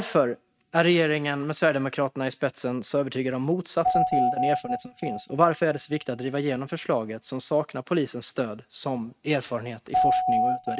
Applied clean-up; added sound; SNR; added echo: neural mask model RNNoise.